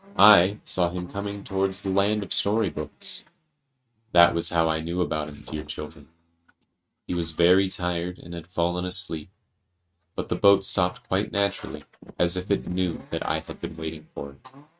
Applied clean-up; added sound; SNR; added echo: neural mask model RNNoise.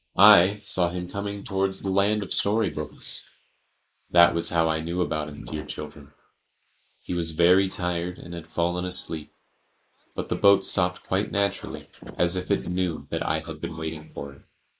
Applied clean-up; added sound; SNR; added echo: neural mask model Resemble Enhance denoiser.